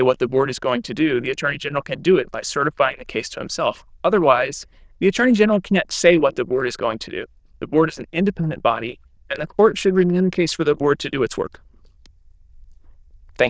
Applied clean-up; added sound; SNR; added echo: neural diffusion model UNIVERSE++.